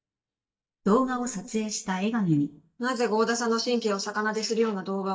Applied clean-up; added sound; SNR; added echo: neural mask model DeepFilterNet 3.